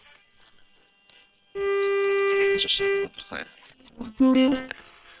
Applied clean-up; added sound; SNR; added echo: neural separator model SepFormer WHAM!.